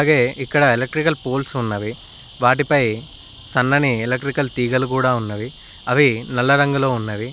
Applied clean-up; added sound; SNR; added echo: none; none; none; none.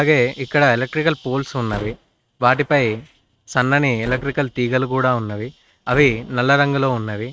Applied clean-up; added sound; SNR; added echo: neural mask model RNNoise.